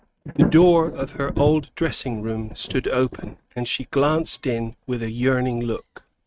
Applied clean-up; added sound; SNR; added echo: neural mask model RNNoise.